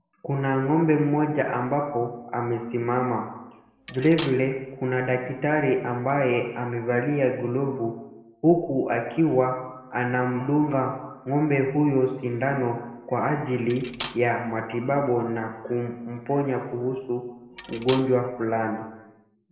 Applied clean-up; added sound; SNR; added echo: none; Cutlery, silverware; 16 dB; reverberation time 0.9 s.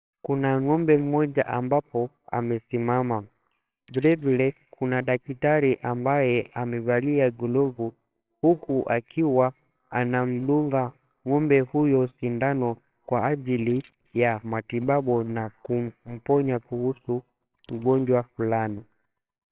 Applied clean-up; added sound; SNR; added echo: neural separator model SepFormer WHAMR!.